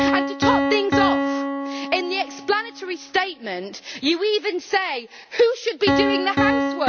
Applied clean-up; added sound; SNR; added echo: none; Piano; 1 dB; none.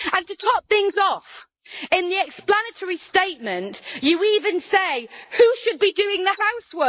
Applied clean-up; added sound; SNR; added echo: neural mask model Resemble Enhance denoiser.